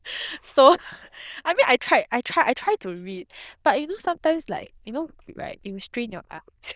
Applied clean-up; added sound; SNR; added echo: neural diffusion model UNIVERSE++.